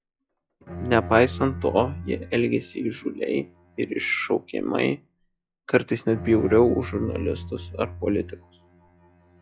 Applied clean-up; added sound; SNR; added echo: classical method log-MMSE.